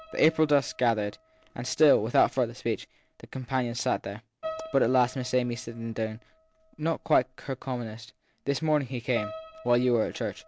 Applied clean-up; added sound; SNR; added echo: none; Piano; 18 dB; none.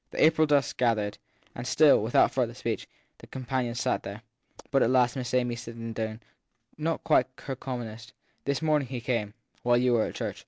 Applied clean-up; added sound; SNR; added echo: none; none; none; none.